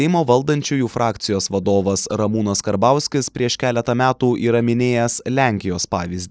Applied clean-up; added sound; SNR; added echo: neural mask model Resemble Enhance denoiser.